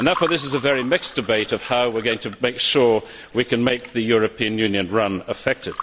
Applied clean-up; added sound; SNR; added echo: none; Fill (with liquid) / Water; 17 dB; none.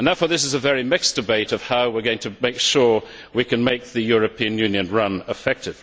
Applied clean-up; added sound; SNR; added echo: none; none; none; none.